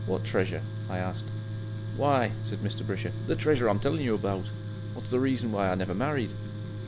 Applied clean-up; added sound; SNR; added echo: none; Tools; 4 dB; none.